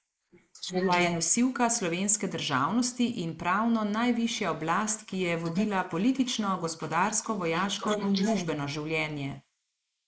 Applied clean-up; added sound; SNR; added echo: neural mask model Resemble Enhance denoiser.